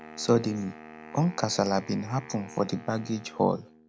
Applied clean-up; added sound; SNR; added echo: none; Wind instrument, woodwind instrument; 18 dB; none.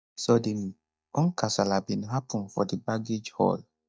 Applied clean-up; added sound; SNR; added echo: neural mask model DeepFilterNet 3.